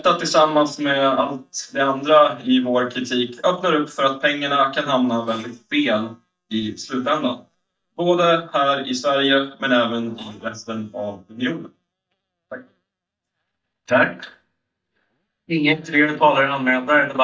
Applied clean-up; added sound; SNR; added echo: neural mask model DeepFilterNet 3.